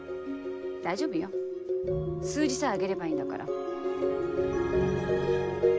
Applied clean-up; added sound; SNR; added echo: none; none; none; none.